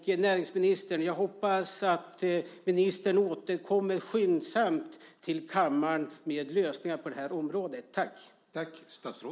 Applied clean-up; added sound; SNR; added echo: none; none; none; none.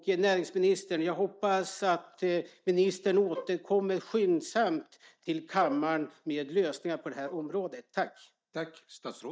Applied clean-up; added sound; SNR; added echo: neural mask model DeepFilterNet 3.